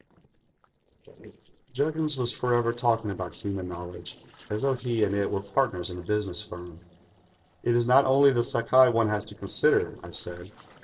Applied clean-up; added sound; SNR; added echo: neural separator model SepFormer DNS4.